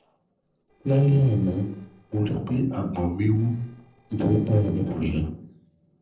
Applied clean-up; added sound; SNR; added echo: neural separator model SepFormer DNS4.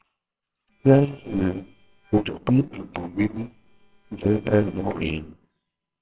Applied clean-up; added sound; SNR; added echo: neural separator model SepFormer WHAMR!.